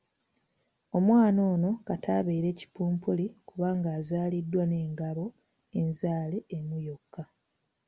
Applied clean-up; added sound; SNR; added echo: none; none; none; none.